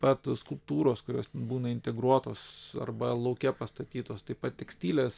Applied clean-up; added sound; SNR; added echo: none; none; none; none.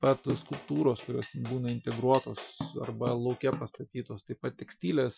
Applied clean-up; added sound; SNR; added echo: classical method Wiener filter.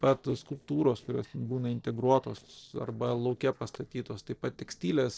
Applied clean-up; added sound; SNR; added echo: neural separator model SepFormer DNS4.